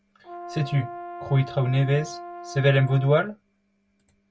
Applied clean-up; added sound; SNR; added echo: none; Brass instrument; 14 dB; none.